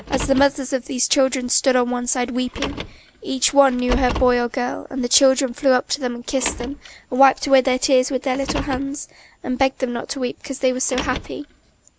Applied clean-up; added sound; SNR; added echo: none; Car; 13 dB; none.